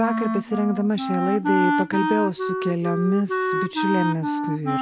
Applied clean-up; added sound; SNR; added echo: none; Wind instrument, woodwind instrument; 0 dB; none.